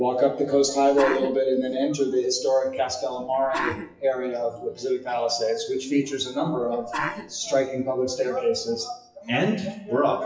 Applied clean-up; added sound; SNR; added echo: classical method WPE with log-MMSE.